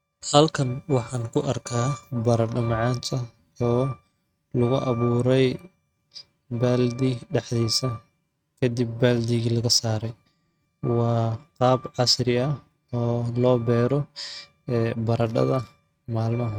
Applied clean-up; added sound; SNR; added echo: neural mask model RNNoise.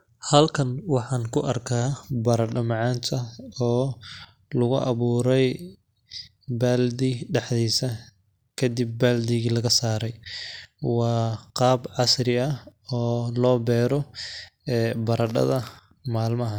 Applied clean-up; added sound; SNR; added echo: none; none; none; none.